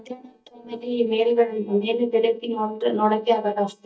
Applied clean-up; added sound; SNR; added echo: neural mask model DeepFilterNet 3.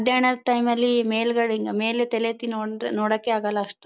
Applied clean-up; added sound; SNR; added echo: none; none; none; none.